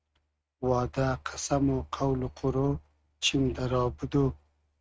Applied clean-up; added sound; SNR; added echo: neural mask model RNNoise.